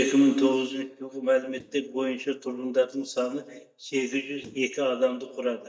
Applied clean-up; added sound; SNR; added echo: neural mask model DeepFilterNet 3.